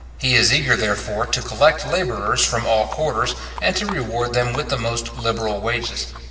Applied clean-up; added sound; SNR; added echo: none; Livestock, farm animals, working animals; 20 dB; reverberation time 1.8 s.